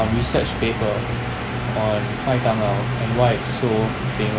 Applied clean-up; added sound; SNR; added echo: none; none; none; none.